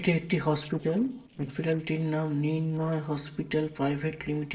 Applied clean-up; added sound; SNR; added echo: neural separator model SepFormer DNS4.